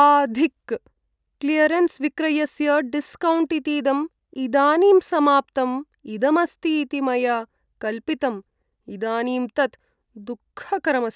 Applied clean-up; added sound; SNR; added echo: none; none; none; none.